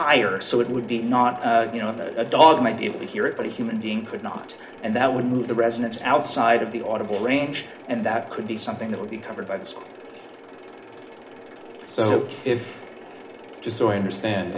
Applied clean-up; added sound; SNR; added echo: none; Mechanisms; 18 dB; reverberation time 0.4 s.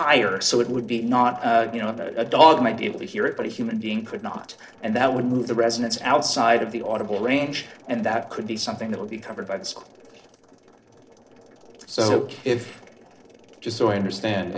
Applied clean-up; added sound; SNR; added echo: neural separator model SepFormer DNS4.